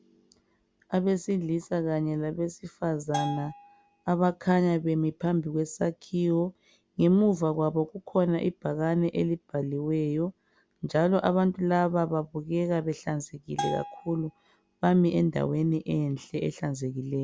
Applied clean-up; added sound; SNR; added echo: none; Bell; 10 dB; none.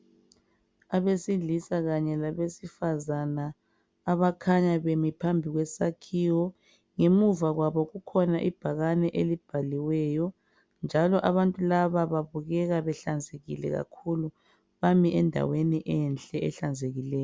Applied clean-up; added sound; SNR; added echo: none; none; none; none.